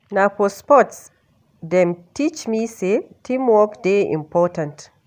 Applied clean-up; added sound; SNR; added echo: none; none; none; none.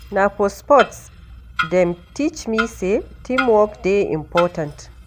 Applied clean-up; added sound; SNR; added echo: none; Clock; 10 dB; none.